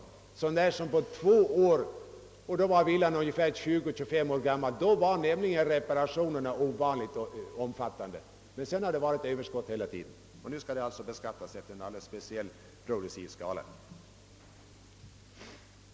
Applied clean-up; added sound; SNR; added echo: none; none; none; none.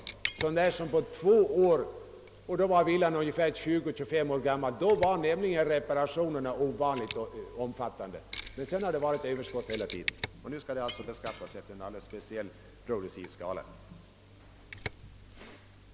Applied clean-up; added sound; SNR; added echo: none; Shatter + Mechanisms; 15 dB; none.